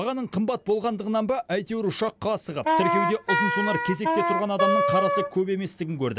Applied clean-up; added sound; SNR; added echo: none; Wind instrument, woodwind instrument; -3 dB; none.